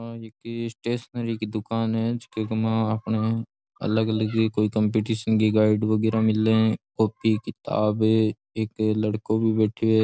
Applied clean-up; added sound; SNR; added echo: none; none; none; none.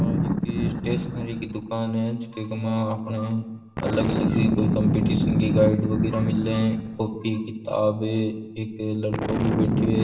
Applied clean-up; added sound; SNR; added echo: none; Boom; 1 dB; reverberation time 1.1 s.